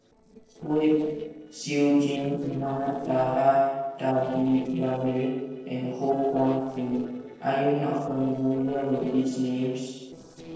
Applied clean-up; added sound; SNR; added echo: neural separator model SepFormer DNS4.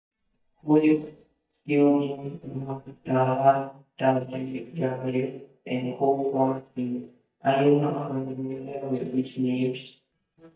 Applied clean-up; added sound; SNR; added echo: neural mask model DeepFilterNet 3.